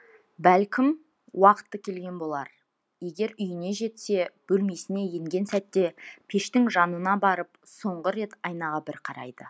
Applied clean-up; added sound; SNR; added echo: none; none; none; none.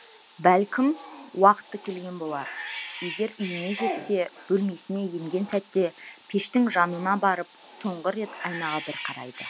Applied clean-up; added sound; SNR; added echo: none; Bathtub (filling or washing) / Cat; 13 dB; none.